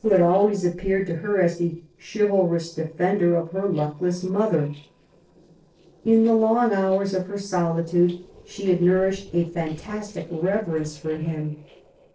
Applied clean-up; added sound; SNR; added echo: neural separator model SepFormer DNS4.